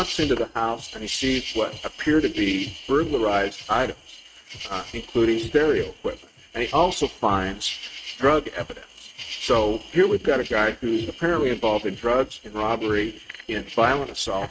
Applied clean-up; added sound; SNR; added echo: neural mask model RNNoise.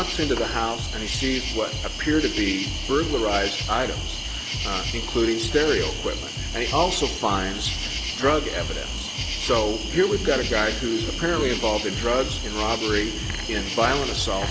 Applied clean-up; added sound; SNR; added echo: none; Bass drum + Cricket; 3 dB; none.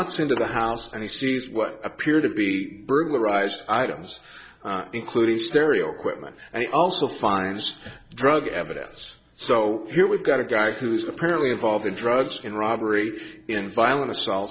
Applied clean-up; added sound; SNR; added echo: none; none; none; none.